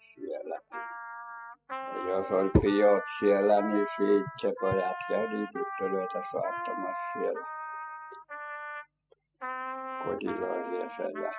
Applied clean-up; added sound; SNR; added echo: classical method spectral subtraction.